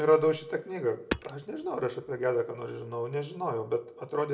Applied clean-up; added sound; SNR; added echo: none; Hammer; 12 dB; reverberation time 0.2 s.